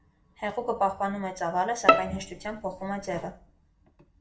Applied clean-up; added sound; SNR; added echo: none; Bowed string instrument; -5 dB; reverberation time 0.4 s.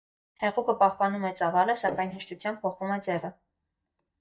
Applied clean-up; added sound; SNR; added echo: neural mask model DeepFilterNet 3.